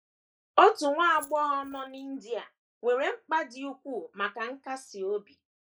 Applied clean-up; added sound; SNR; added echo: neural mask model Resemble Enhance denoiser.